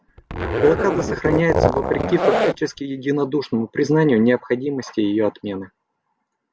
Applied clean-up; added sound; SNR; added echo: none; Zipper (clothing); 0 dB; none.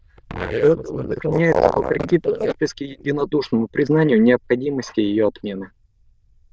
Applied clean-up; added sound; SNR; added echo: neural diffusion model UNIVERSE++.